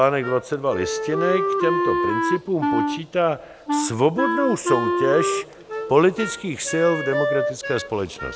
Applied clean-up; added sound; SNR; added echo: none; Wind instrument, woodwind instrument; 2 dB; none.